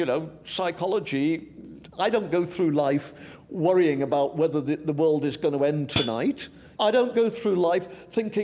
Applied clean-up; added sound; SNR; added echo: none; Hi-hat; -3 dB; none.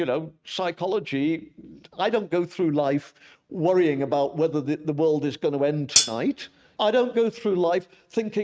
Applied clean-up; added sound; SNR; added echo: neural mask model RNNoise.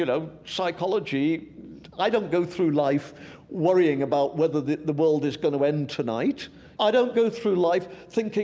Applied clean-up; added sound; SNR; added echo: none; none; none; none.